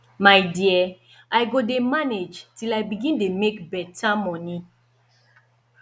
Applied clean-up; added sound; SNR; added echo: none; none; none; none.